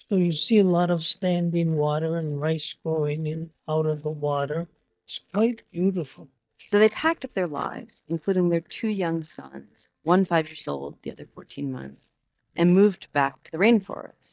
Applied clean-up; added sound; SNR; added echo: neural mask model DeepFilterNet 3.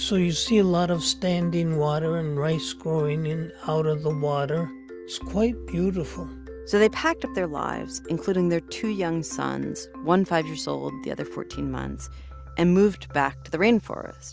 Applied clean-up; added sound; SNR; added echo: none; none; none; none.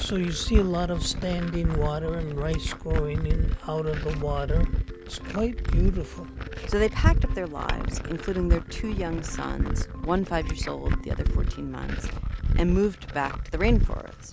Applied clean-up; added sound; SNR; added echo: none; Glass; -3 dB; none.